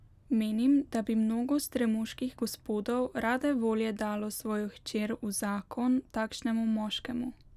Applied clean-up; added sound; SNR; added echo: none; none; none; none.